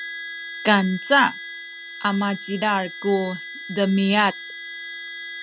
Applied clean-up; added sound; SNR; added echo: none; Harmonica; 12 dB; none.